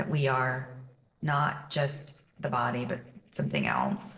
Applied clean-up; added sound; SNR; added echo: neural separator model SepFormer DNS4.